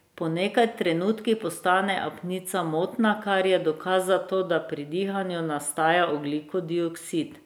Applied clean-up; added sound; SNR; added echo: none; none; none; none.